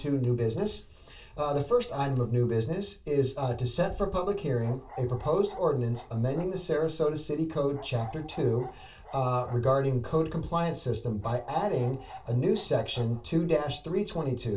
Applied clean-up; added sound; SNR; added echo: none; Bark; 18 dB; reverberation time 0.2 s.